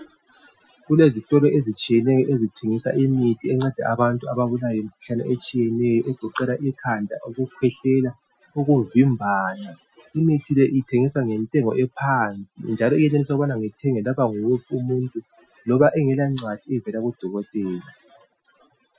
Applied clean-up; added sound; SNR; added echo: classical method Wiener filter.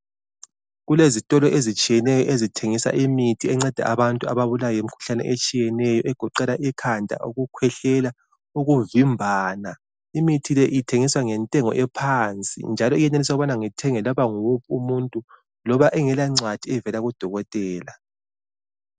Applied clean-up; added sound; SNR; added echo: none; none; none; none.